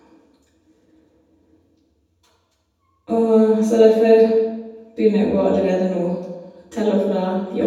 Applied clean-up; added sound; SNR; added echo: none; none; none; reverberation time 1.1 s.